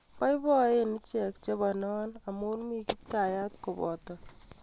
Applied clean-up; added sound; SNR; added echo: none; none; none; none.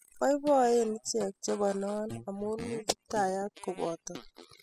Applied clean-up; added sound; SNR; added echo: classical method spectral subtraction.